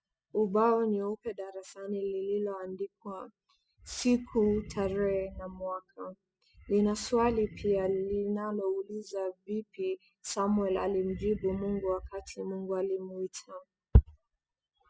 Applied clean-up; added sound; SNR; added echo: classical method spectral subtraction.